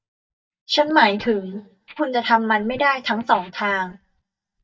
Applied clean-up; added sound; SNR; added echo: neural mask model DeepFilterNet 3.